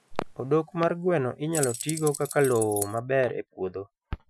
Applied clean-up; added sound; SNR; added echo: classical method Wiener filter.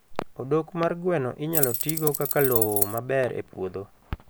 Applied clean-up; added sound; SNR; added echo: none; Keys jangling; 0 dB; none.